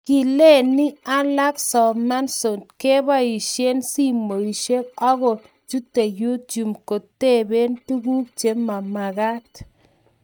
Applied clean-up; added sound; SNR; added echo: neural mask model DeepFilterNet 3.